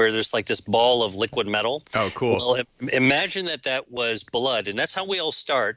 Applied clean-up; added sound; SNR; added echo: none; none; none; none.